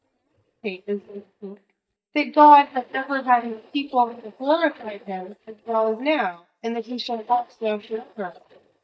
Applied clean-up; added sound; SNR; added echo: neural mask model DeepFilterNet 3.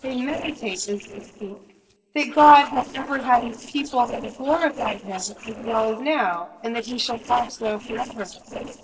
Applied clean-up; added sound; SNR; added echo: neural separator model SepFormer DNS4.